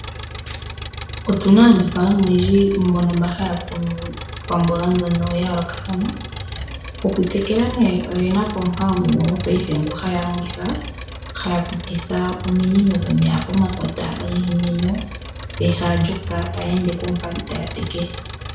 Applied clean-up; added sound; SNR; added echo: none; Engine; 11 dB; reverberation time 0.6 s.